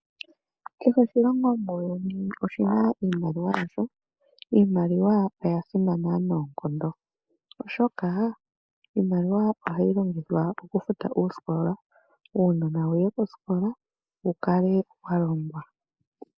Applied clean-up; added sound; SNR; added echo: neural mask model Resemble Enhance denoiser.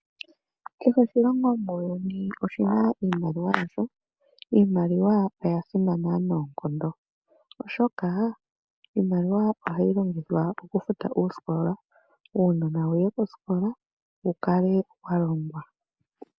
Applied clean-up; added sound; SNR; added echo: none; none; none; none.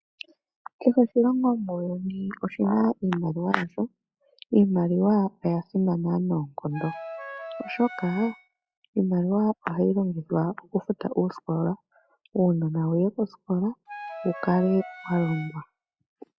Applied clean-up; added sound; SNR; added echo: classical method log-MMSE.